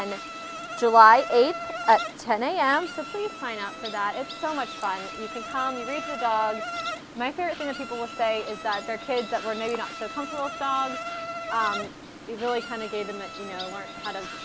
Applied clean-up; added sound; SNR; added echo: none; Insect; 10 dB; none.